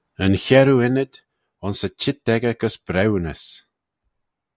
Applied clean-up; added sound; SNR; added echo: none; none; none; none.